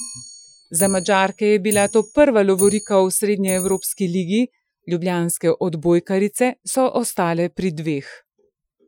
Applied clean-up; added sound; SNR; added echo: classical method Wiener filter.